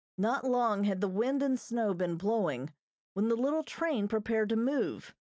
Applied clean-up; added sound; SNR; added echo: none; none; none; none.